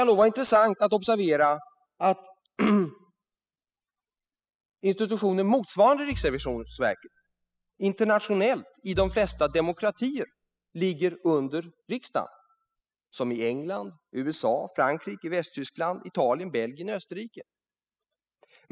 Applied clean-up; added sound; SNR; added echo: classical method spectral subtraction.